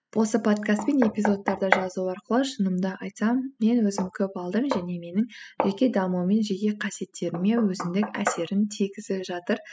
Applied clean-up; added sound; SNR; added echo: classical method spectral subtraction.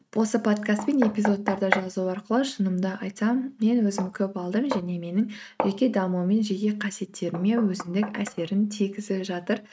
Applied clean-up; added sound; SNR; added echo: neural mask model RNNoise.